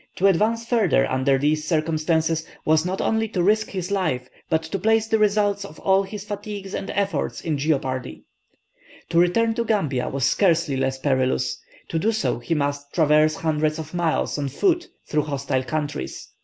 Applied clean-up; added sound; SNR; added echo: none; none; none; none.